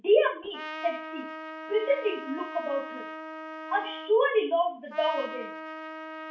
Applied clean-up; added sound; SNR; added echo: none; Trumpet; 11 dB; reverberation time 0.3 s.